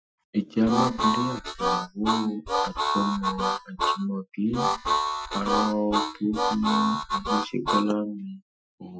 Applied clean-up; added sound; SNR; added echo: classical method Wiener filter.